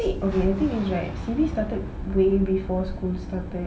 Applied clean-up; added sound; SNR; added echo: none; Boom; 13 dB; reverberation time 0.7 s.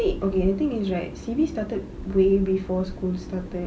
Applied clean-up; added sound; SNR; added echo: none; none; none; none.